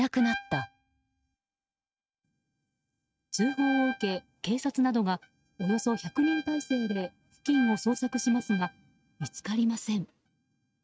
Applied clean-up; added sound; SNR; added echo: neural mask model RNNoise.